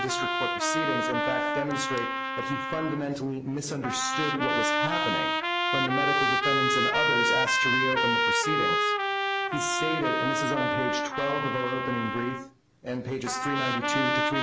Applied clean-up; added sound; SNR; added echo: none; Trumpet; -5 dB; none.